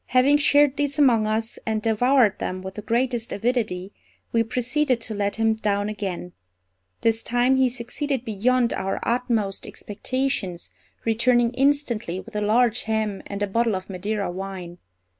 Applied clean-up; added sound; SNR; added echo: none; none; none; none.